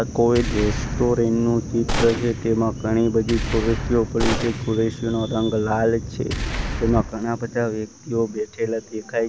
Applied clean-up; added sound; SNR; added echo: none; Boom + Gunshot, gunfire; 8 dB; none.